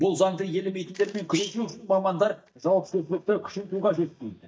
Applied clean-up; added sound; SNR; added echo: neural mask model DeepFilterNet 3.